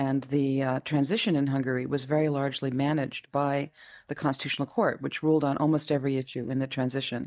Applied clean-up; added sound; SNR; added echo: neural mask model DeepFilterNet 3.